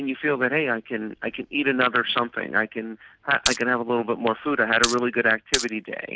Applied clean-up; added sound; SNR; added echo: none; Glass; 4 dB; none.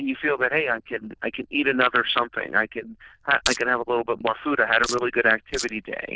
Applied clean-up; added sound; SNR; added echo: neural diffusion model UNIVERSE++.